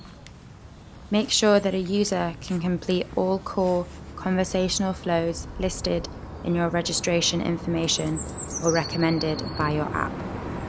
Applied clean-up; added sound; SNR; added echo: none; Chirp, tweet; 10 dB; none.